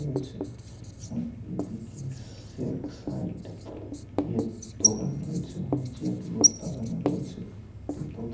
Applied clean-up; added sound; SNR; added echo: none; Writing; -2 dB; reverberation time 0.8 s.